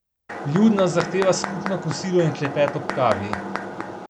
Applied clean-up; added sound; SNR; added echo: none; Mechanisms; 7 dB; none.